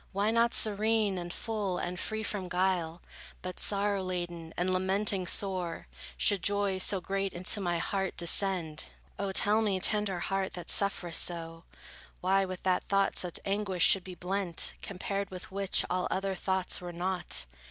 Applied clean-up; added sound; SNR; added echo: none; none; none; none.